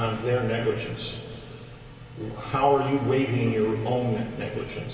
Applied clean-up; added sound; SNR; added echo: none; none; none; reverberation time 2.9 s.